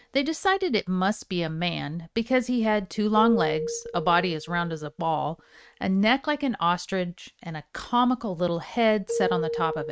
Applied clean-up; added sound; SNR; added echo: neural mask model RNNoise.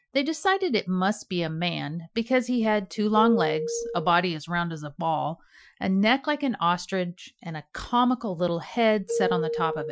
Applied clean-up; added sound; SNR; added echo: classical method Wiener filter.